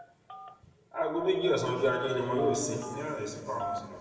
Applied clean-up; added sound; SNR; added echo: none; Telephone; 12 dB; reverberation time 2.3 s.